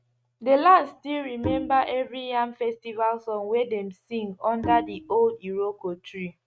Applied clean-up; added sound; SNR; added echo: neural mask model RNNoise.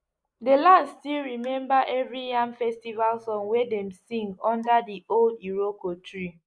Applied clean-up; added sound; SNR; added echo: neural mask model Resemble Enhance denoiser.